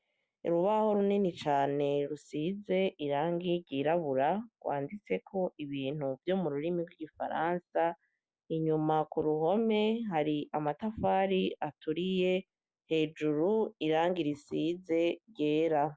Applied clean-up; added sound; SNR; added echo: none; none; none; none.